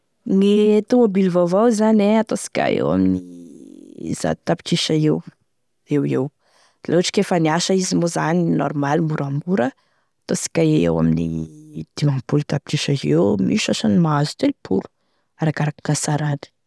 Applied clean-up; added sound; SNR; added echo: none; none; none; none.